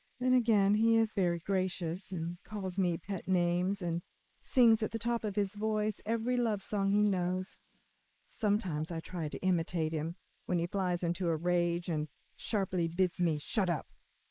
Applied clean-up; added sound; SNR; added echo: neural mask model Resemble Enhance denoiser.